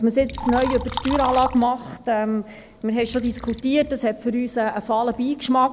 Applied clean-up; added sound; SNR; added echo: none; Liquid; 11 dB; none.